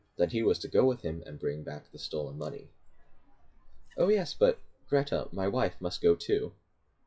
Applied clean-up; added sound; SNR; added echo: classical method WPE with log-MMSE.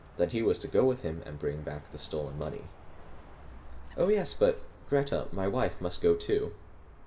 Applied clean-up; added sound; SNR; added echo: none; Bird; 11 dB; reverberation time 0.7 s.